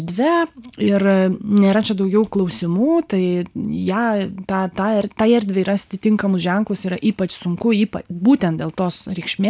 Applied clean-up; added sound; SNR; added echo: none; none; none; none.